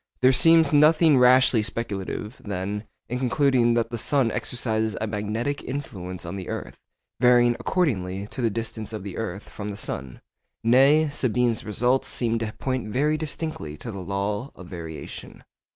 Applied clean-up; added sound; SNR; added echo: none; none; none; none.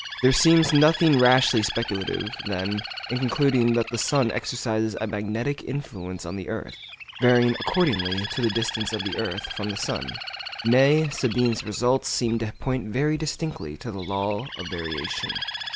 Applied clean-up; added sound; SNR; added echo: none; Bird; 10 dB; none.